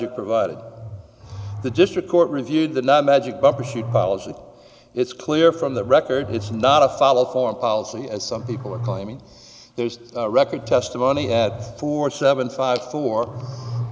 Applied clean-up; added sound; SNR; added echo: none; Growling; 14 dB; none.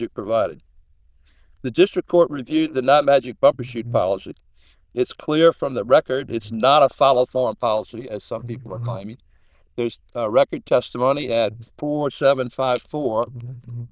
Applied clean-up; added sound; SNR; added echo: neural diffusion model UNIVERSE++.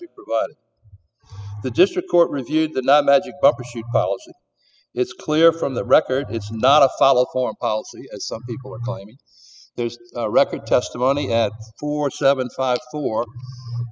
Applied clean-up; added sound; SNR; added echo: classical method spectral subtraction.